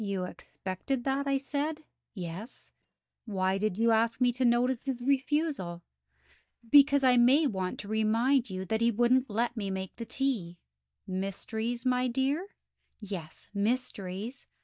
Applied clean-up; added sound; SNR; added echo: neural mask model DeepFilterNet 3.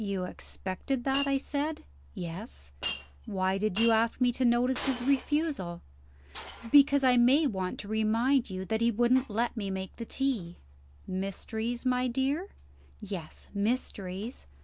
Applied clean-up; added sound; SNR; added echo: none; Shatter; 15 dB; none.